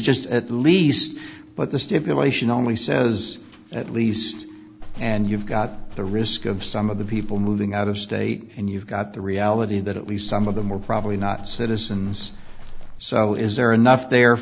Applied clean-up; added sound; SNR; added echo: none; Livestock, farm animals, working animals; 8 dB; none.